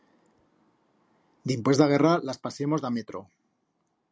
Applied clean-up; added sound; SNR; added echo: none; none; none; none.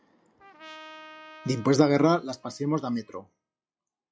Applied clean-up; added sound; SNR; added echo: classical method log-MMSE.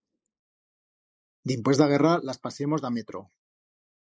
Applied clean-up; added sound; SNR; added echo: neural mask model Resemble Enhance denoiser.